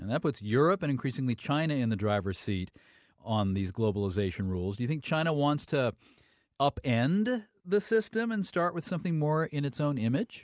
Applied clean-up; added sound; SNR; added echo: none; none; none; none.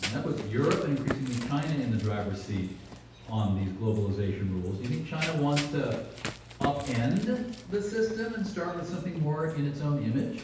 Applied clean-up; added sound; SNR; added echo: none; Run; 11 dB; reverberation time 0.9 s.